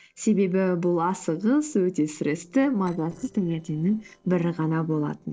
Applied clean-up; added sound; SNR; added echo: neural separator model SepFormer DNS4.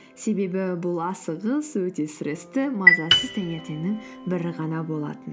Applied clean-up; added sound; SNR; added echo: none; Chime + Piano; -5 dB; none.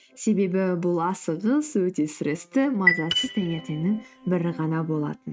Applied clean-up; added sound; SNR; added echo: neural mask model RNNoise.